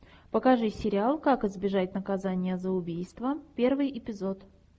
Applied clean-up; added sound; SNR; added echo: none; none; none; none.